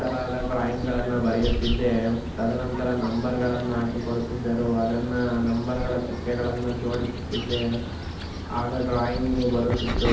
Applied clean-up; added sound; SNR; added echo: none; Bird vocalization, bird call, bird song; 4 dB; reverberation time 2.2 s.